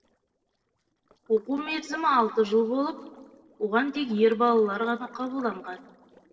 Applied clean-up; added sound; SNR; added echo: neural separator model SepFormer DNS4.